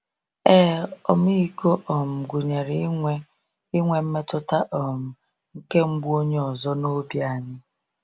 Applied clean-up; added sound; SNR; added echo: none; none; none; none.